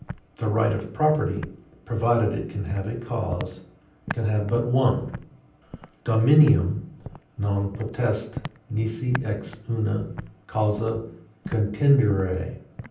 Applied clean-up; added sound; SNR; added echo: none; Walk, footsteps; 15 dB; reverberation time 0.6 s.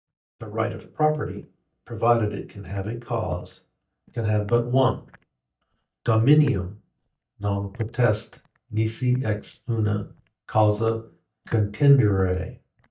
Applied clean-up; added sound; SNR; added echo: neural mask model DeepFilterNet 3.